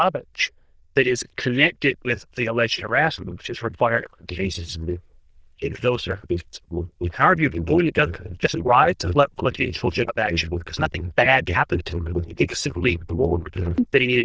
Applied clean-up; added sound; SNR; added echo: neural diffusion model UNIVERSE++.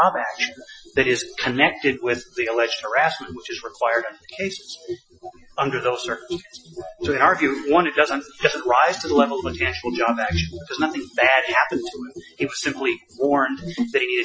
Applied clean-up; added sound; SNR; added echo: classical method Wiener filter.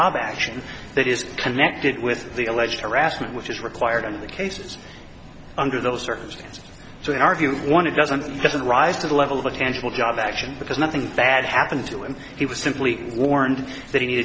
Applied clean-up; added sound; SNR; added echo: none; none; none; none.